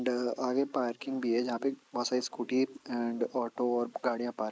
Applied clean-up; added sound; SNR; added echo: neural mask model Resemble Enhance denoiser.